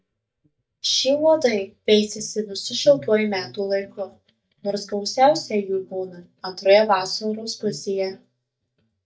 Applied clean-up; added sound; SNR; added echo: neural mask model DeepFilterNet 3.